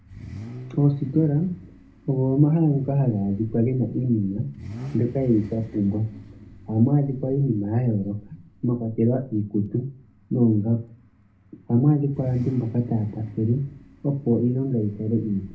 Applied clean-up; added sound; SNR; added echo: none; Idling / Accelerating, revving, vroom / Car; 18 dB; reverberation time 0.3 s.